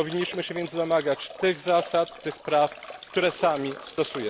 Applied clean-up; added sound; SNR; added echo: none; Drip / Trickle, dribble / Bathtub (filling or washing); 16 dB; none.